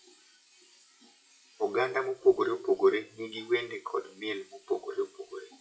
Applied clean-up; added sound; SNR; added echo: classical method WPE with log-MMSE.